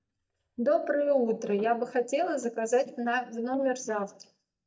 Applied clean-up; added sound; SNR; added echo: neural mask model DeepFilterNet 3.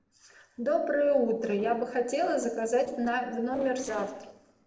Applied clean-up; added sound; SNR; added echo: neural separator model SepFormer DNS4.